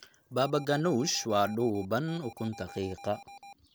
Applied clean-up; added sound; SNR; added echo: none; Alarm; 18 dB; none.